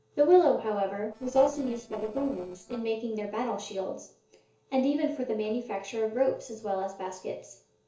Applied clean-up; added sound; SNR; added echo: neural separator model SepFormer DNS4.